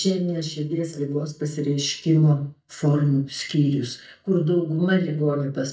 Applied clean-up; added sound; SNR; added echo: neural mask model DeepFilterNet 3.